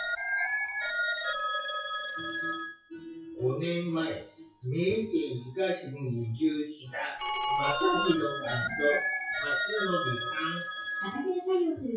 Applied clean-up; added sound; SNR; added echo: classical method WPE with log-MMSE.